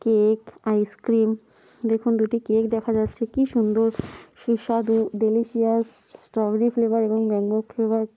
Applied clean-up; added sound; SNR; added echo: none; none; none; none.